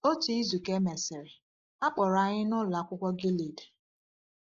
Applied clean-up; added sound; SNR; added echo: neural mask model Resemble Enhance denoiser.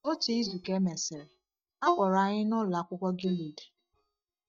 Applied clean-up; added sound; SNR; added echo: neural mask model DeepFilterNet 3.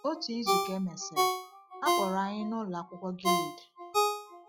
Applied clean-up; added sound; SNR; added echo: classical method log-MMSE.